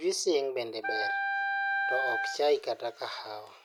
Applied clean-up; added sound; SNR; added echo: none; Wind instrument, woodwind instrument; -1 dB; none.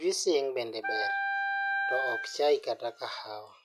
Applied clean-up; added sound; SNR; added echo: classical method log-MMSE.